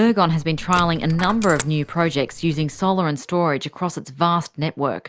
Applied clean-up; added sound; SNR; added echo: none; Coin (dropping); 14 dB; none.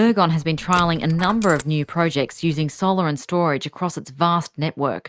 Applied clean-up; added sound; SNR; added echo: neural mask model RNNoise.